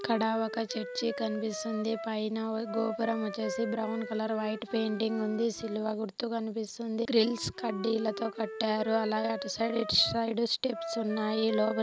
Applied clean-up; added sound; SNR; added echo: none; Wind instrument, woodwind instrument; 10 dB; none.